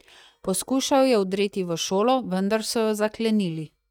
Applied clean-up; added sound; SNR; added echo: neural mask model DeepFilterNet 3.